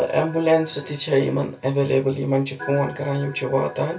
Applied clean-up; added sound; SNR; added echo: none; Organ; 19 dB; reverberation time 0.2 s.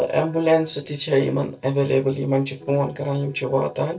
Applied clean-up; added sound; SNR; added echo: neural separator model SepFormer DNS4.